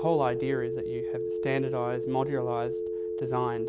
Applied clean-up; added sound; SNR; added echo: none; Telephone; 0 dB; none.